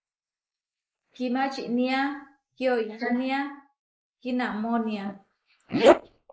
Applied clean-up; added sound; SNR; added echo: neural mask model Resemble Enhance denoiser.